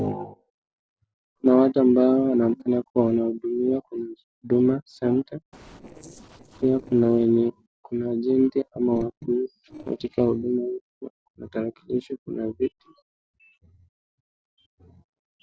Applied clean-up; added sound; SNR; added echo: neural separator model SepFormer DNS4.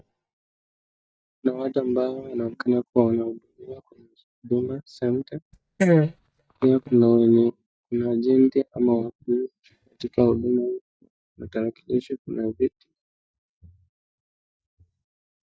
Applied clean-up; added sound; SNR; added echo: neural mask model DeepFilterNet 3.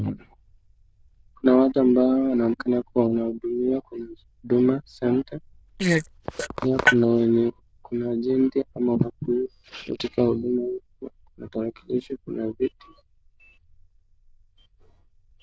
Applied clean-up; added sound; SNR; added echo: neural diffusion model UNIVERSE++.